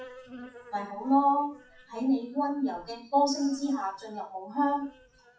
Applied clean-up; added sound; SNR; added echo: classical method WPE with log-MMSE.